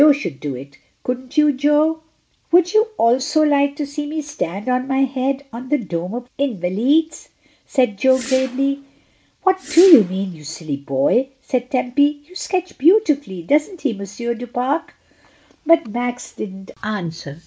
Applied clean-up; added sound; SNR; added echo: none; Whoosh, swoosh, swish; 17 dB; none.